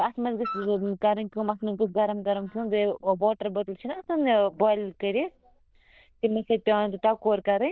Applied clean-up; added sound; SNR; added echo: neural diffusion model UNIVERSE++.